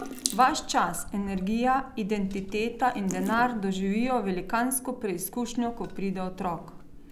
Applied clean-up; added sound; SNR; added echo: none; Drip / Sink (filling or washing) / Water tap, faucet; 11 dB; none.